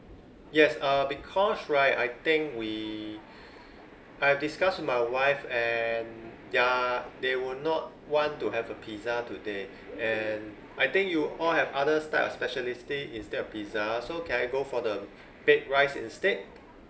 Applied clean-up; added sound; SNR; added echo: none; Subway, metro, underground; 20 dB; none.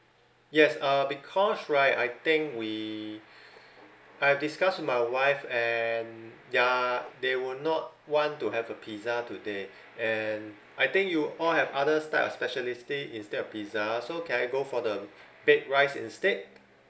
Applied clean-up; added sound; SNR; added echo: none; none; none; none.